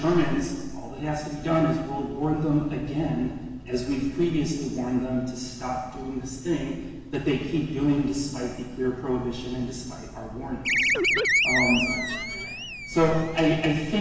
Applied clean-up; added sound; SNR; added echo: none; Animal; 0 dB; reverberation time 1.2 s.